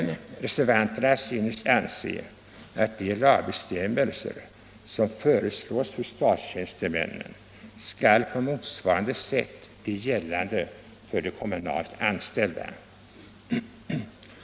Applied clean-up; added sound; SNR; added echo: none; none; none; none.